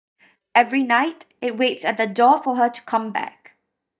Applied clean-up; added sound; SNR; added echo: neural mask model DeepFilterNet 3.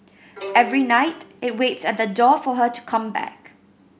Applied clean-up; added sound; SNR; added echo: none; Bowed string instrument; 16 dB; none.